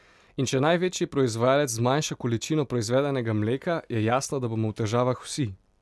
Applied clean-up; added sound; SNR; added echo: none; none; none; none.